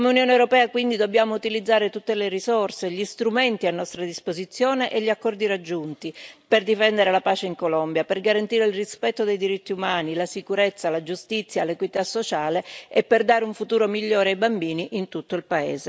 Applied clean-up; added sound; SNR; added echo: none; none; none; none.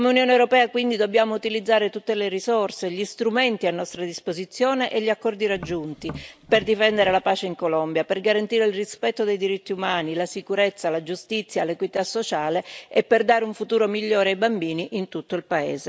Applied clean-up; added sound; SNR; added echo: none; Tap; 17 dB; none.